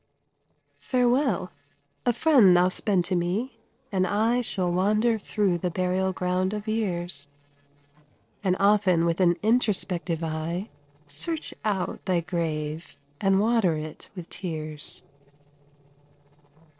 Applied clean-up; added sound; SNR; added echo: neural separator model SepFormer DNS4.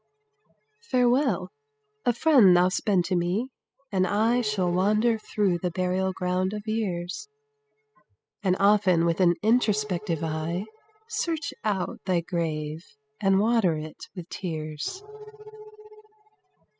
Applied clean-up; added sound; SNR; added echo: classical method spectral subtraction.